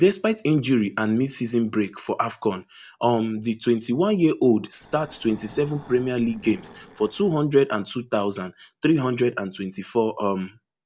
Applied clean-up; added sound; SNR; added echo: neural separator model SepFormer DNS4.